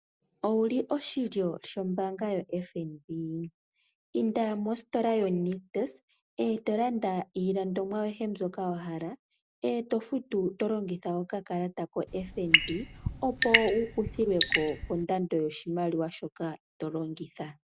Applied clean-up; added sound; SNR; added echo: none; Drip / Sink (filling or washing) / Water tap, faucet / Water; -2 dB; none.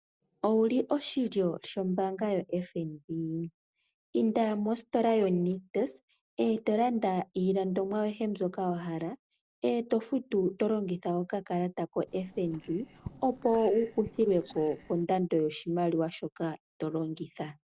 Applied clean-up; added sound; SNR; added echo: neural separator model SepFormer DNS4.